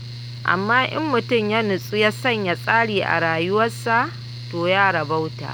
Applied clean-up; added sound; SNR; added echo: none; Mechanical fan; 12 dB; none.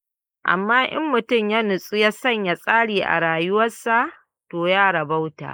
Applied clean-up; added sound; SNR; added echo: neural mask model Resemble Enhance denoiser.